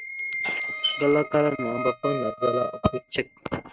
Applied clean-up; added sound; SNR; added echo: neural mask model RNNoise.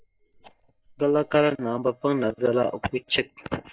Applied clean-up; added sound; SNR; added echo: neural mask model DeepFilterNet 3.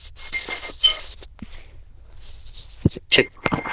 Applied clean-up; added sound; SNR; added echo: neural diffusion model UNIVERSE++.